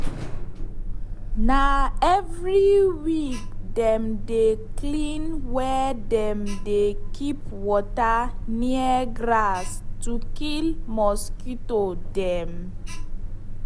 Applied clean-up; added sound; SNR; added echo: none; Alarm; 1 dB; none.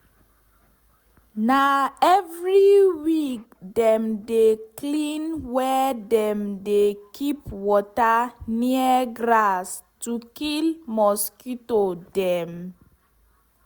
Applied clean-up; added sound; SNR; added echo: none; none; none; none.